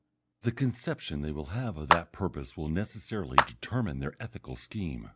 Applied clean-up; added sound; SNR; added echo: none; Clapping; -2 dB; none.